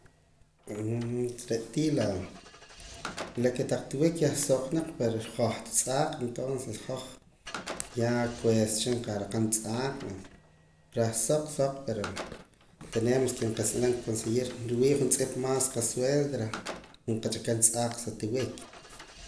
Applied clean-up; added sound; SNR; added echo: none; Engine starting / Car + Slam; 18 dB; none.